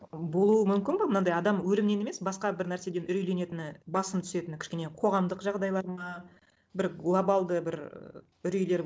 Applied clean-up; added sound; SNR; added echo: none; none; none; none.